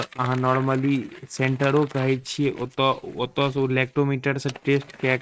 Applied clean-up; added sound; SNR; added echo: neural mask model RNNoise.